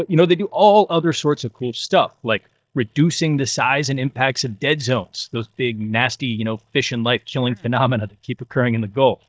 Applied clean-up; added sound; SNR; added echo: neural mask model DeepFilterNet 3.